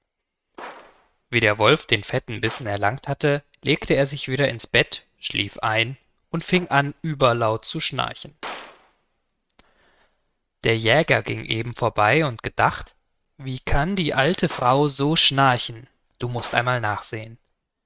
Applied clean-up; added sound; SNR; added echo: neural mask model RNNoise.